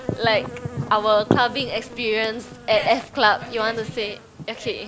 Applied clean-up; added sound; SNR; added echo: none; Insect; 17 dB; none.